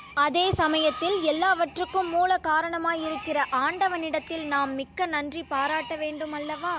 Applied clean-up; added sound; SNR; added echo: none; Screech; 16 dB; none.